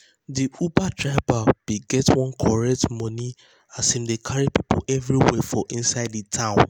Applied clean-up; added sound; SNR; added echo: none; none; none; none.